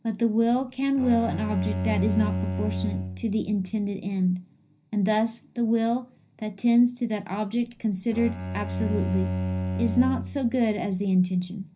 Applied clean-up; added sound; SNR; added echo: none; Bowed string instrument; 5 dB; reverberation time 0.4 s.